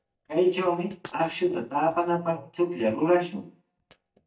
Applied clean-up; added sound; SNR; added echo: neural mask model DeepFilterNet 3.